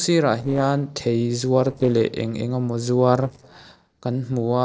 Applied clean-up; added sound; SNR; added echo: neural separator model SepFormer DNS4.